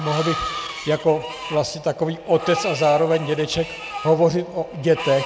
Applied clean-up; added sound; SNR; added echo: none; Screech; 11 dB; none.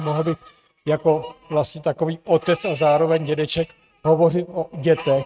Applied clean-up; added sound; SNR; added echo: neural mask model RNNoise.